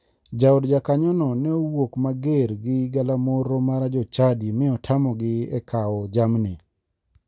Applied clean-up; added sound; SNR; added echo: none; none; none; none.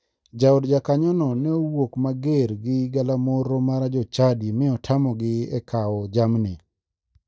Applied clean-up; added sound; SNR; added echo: neural mask model DeepFilterNet 3.